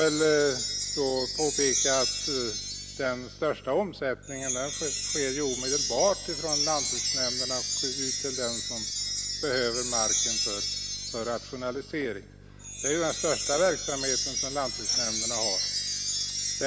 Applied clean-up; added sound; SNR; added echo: none; Wind chime; 0 dB; none.